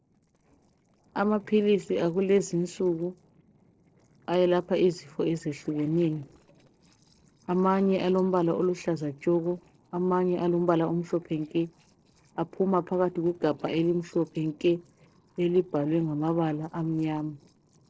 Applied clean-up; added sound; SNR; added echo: neural separator model SepFormer DNS4.